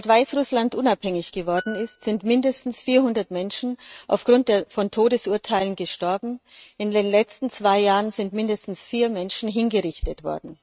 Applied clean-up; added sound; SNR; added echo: neural mask model RNNoise.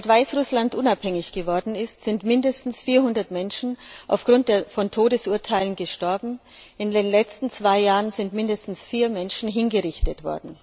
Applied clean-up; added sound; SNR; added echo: none; none; none; none.